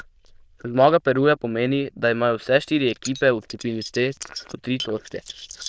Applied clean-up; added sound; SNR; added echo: neural diffusion model UNIVERSE++.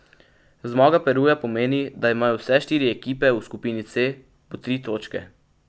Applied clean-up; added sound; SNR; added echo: none; none; none; none.